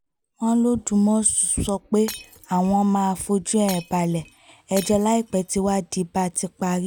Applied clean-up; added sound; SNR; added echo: none; Shatter; 18 dB; none.